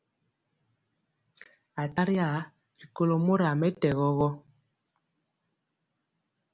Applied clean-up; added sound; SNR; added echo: none; none; none; none.